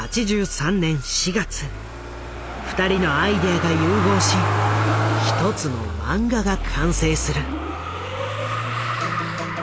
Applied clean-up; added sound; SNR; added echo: none; Motor vehicle (road); 1 dB; none.